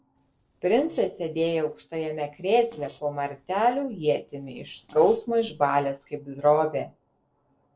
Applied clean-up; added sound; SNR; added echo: neural separator model SepFormer DNS4.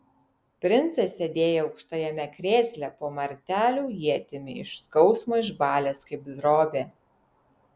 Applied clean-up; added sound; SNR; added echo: none; none; none; none.